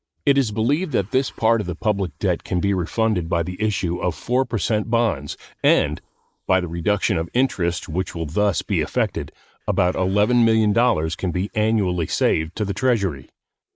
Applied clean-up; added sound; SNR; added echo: neural mask model Resemble Enhance denoiser.